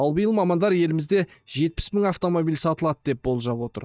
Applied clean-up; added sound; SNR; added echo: neural mask model DeepFilterNet 3.